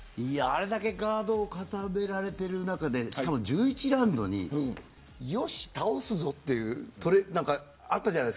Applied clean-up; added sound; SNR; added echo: none; none; none; none.